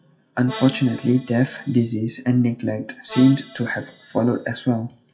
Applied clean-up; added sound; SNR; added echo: classical method WPE with log-MMSE.